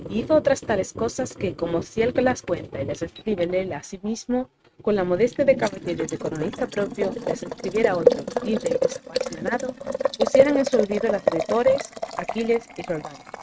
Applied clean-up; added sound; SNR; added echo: neural mask model RNNoise.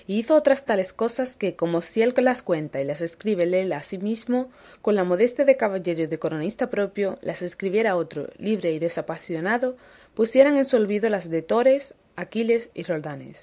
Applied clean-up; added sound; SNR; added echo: none; none; none; none.